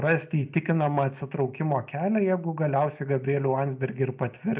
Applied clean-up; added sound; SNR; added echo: none; none; none; reverberation time 0.3 s.